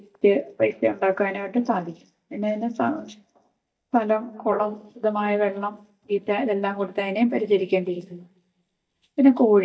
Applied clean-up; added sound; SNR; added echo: neural mask model DeepFilterNet 3.